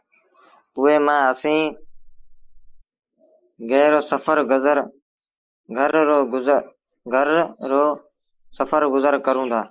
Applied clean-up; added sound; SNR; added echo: neural mask model Resemble Enhance denoiser.